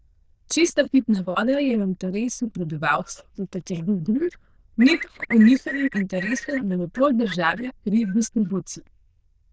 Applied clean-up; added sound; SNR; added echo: neural diffusion model UNIVERSE++.